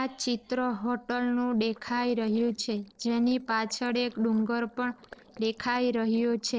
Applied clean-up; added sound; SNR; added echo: neural separator model SepFormer DNS4.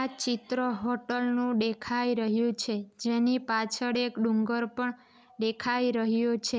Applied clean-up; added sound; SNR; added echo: none; none; none; none.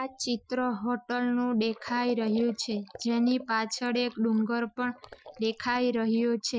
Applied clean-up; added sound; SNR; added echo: classical method Wiener filter.